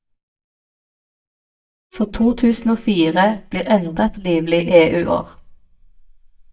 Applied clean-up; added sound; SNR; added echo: neural mask model DeepFilterNet 3.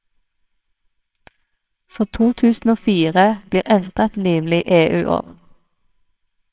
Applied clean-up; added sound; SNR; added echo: neural separator model SepFormer WHAMR!.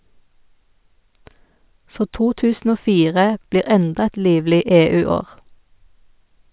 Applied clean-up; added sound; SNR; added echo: none; none; none; none.